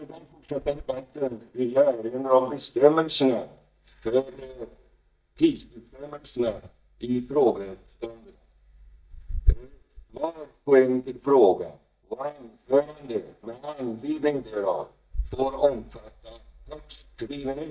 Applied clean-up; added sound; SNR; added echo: neural mask model DeepFilterNet 3.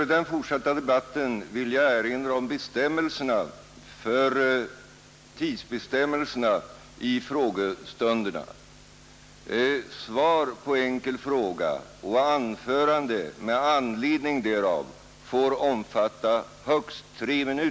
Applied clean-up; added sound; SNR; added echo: none; none; none; none.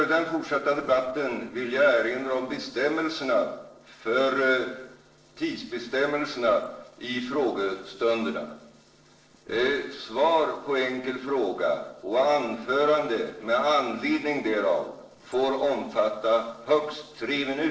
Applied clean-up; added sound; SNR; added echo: neural separator model SepFormer DNS4.